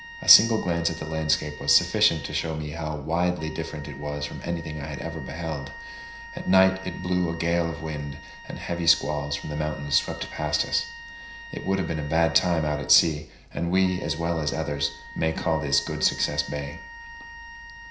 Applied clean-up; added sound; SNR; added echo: none; Wind instrument, woodwind instrument; 16 dB; reverberation time 0.5 s.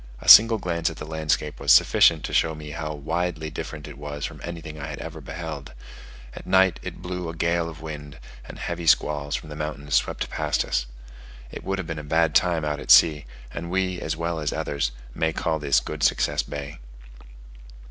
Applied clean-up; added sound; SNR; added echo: none; none; none; none.